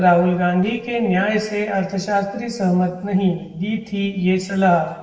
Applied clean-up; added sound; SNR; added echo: neural separator model SepFormer DNS4.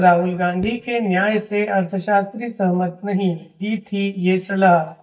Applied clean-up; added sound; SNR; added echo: neural mask model DeepFilterNet 3.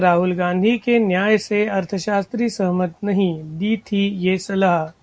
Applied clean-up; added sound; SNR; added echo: none; none; none; none.